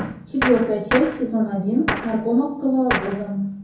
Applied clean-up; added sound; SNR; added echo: none; Gunshot, gunfire; 8 dB; reverberation time 0.5 s.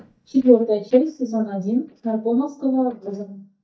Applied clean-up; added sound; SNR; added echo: neural mask model DeepFilterNet 3.